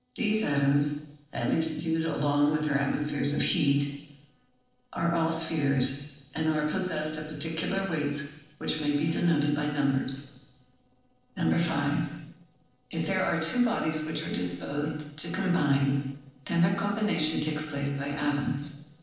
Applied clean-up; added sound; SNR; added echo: neural separator model SepFormer DNS4.